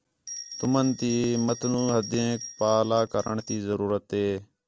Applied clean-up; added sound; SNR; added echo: none; Bell; 14 dB; none.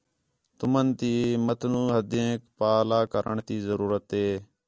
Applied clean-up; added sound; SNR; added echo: none; none; none; none.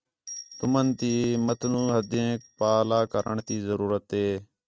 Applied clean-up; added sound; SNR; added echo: neural mask model RNNoise.